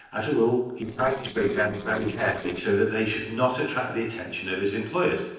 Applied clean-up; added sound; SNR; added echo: neural separator model SepFormer DNS4.